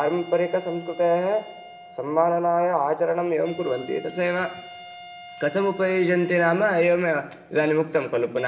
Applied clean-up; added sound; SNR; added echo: none; Wind instrument, woodwind instrument; 20 dB; reverberation time 1.0 s.